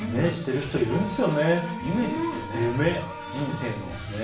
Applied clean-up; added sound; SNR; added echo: none; Wind instrument, woodwind instrument; 14 dB; reverberation time 0.4 s.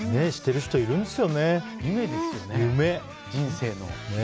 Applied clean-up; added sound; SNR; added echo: none; none; none; none.